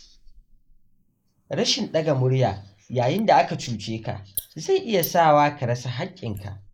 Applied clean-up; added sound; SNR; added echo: neural mask model Resemble Enhance denoiser.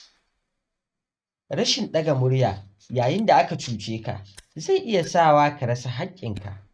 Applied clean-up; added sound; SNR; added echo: neural mask model RNNoise.